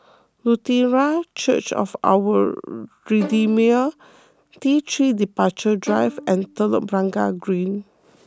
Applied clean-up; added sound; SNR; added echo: none; Bowed string instrument; 18 dB; none.